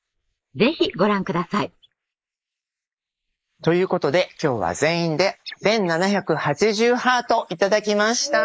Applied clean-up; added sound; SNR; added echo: neural mask model Resemble Enhance denoiser.